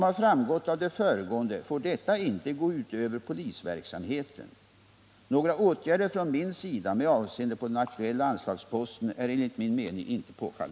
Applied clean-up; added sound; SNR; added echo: none; none; none; none.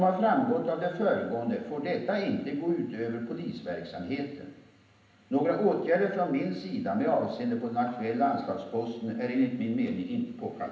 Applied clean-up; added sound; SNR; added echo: none; none; none; reverberation time 0.8 s.